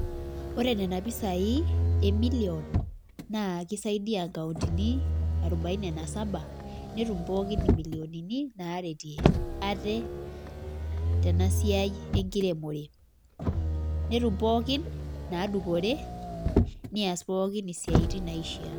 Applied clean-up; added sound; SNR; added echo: none; Motor vehicle (road); -1 dB; none.